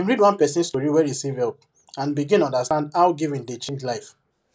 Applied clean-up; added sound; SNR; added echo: none; none; none; none.